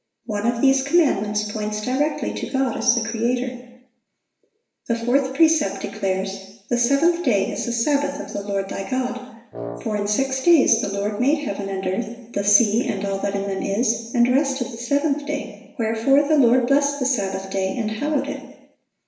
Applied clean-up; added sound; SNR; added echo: none; Wind instrument, woodwind instrument; 11 dB; reverberation time 0.9 s.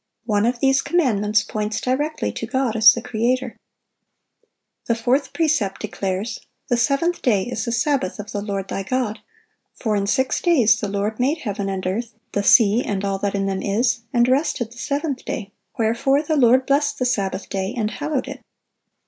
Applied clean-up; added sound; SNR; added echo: none; none; none; none.